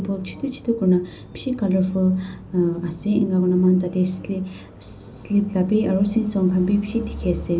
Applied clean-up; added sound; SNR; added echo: none; none; none; none.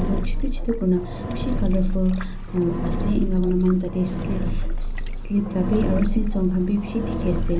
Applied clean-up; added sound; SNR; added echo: none; Engine; 0 dB; none.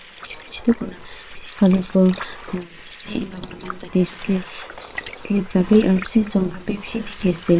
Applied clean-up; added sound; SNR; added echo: neural separator model SepFormer WHAM!.